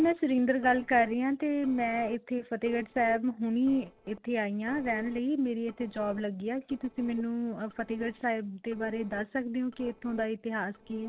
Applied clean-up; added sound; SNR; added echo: neural separator model SepFormer DNS4.